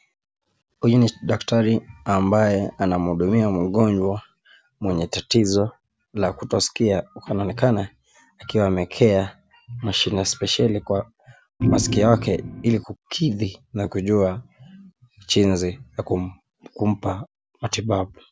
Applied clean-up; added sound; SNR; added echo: none; Organ; 1 dB; none.